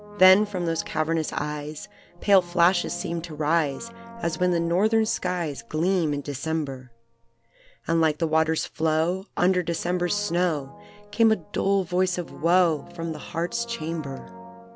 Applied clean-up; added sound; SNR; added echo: none; Brass instrument; 20 dB; none.